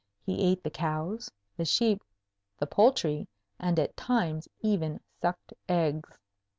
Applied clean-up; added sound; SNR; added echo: none; none; none; none.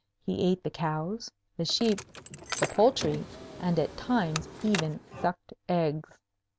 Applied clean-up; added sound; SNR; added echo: none; Car; 9 dB; none.